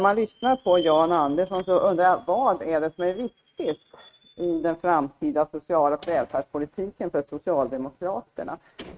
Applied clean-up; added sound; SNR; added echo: neural mask model RNNoise.